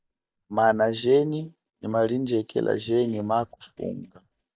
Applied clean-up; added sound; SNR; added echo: neural mask model DeepFilterNet 3.